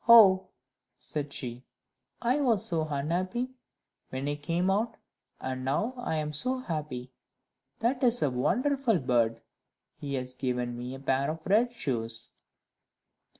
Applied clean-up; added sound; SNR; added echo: none; none; none; none.